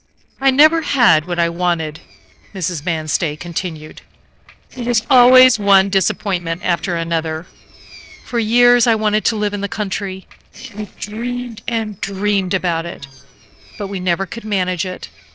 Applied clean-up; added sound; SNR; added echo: neural separator model SepFormer DNS4.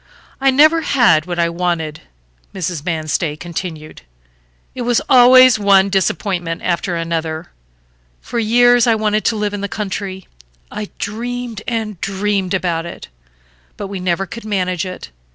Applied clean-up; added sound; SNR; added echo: none; none; none; none.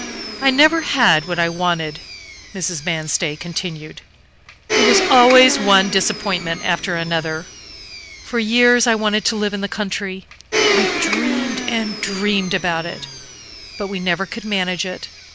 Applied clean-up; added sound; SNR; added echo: none; Domestic sounds, home sounds; 6 dB; none.